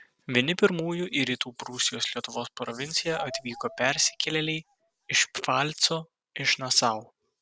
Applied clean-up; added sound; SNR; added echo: none; Bird vocalization, bird call, bird song; 17 dB; none.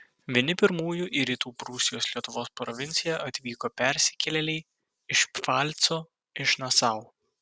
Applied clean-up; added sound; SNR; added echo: none; none; none; none.